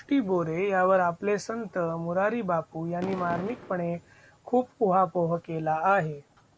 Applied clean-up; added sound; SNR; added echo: none; Fireworks; 13 dB; none.